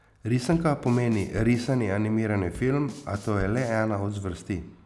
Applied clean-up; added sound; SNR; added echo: none; Bass drum / Snare drum / Drum kit; 16 dB; none.